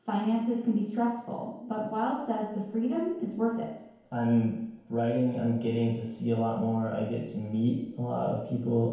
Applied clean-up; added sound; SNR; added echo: none; none; none; reverberation time 1.0 s.